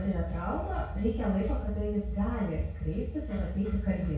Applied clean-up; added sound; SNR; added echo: none; none; none; reverberation time 0.6 s.